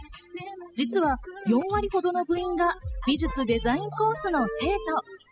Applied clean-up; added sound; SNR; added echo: classical method spectral subtraction.